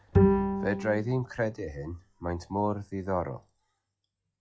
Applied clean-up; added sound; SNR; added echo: classical method log-MMSE.